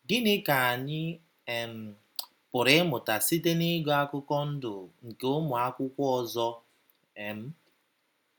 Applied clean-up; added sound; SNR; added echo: none; none; none; none.